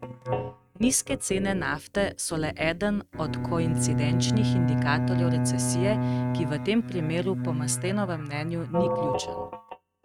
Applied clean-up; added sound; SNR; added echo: neural mask model RNNoise.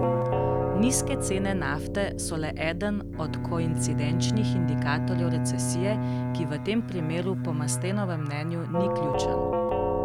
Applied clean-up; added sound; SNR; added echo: none; Doorbell + Bowed string instrument; -3 dB; none.